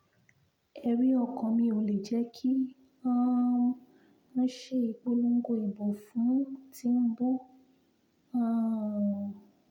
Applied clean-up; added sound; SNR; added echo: none; none; none; none.